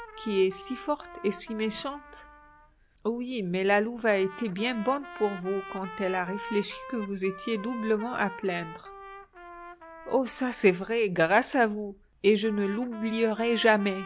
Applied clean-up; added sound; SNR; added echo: none; Trumpet; 16 dB; none.